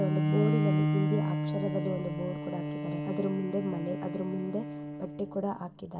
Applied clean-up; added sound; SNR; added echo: none; Bowed string instrument; -2 dB; reverberation time 1.0 s.